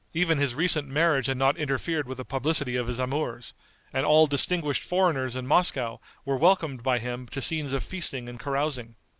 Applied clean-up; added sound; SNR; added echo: none; none; none; none.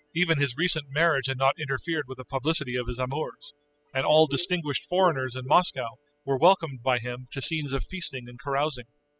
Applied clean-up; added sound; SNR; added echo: classical method spectral subtraction.